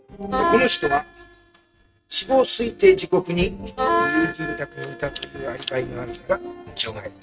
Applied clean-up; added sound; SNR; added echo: neural mask model RNNoise.